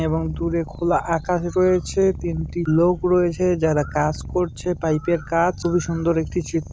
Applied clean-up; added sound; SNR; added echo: none; Purr; 13 dB; none.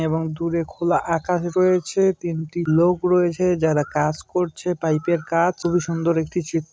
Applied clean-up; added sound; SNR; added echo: none; none; none; none.